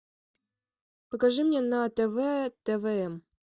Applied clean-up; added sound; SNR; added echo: neural mask model DeepFilterNet 3.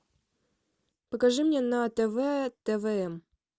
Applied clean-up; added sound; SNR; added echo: none; none; none; none.